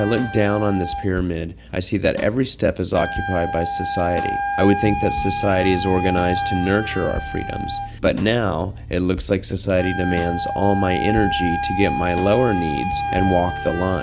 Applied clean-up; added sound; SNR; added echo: none; Wind instrument, woodwind instrument; 6 dB; none.